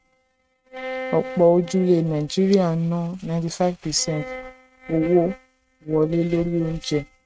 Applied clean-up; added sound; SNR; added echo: neural mask model RNNoise.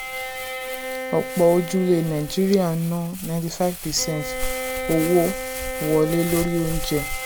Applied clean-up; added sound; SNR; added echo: none; Crumpling, crinkling + Bowed string instrument; 7 dB; none.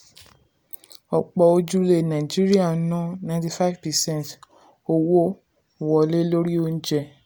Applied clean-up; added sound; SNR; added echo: none; none; none; none.